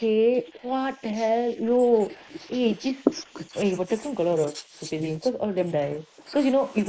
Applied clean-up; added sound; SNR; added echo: neural mask model Resemble Enhance denoiser.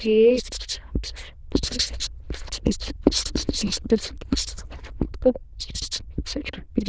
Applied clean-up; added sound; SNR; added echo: neural diffusion model UNIVERSE++.